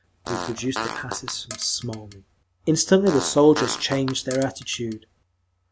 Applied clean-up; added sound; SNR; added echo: none; Fart; 11 dB; none.